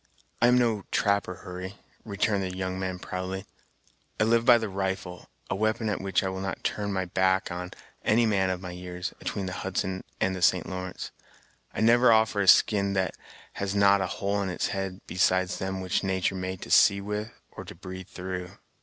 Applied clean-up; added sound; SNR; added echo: none; none; none; none.